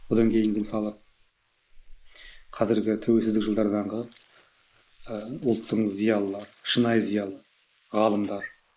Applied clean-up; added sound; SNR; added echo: neural mask model Resemble Enhance denoiser.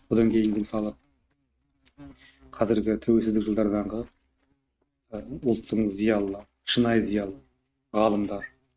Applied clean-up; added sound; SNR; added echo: neural mask model RNNoise.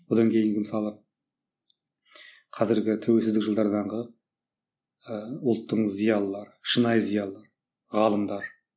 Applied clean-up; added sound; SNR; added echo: none; none; none; none.